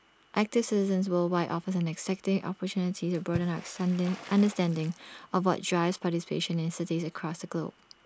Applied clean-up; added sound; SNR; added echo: none; Water / Splash, splatter; 20 dB; none.